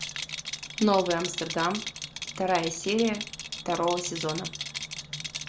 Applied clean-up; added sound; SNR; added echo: none; Rattle; 8 dB; none.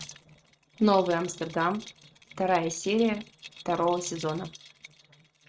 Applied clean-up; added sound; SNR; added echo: neural mask model RNNoise.